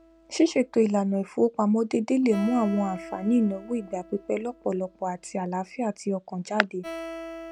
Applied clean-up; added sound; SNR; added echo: none; Acoustic guitar; 17 dB; none.